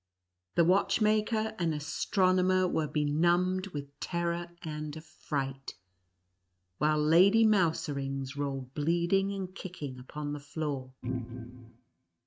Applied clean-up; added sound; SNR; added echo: neural mask model RNNoise.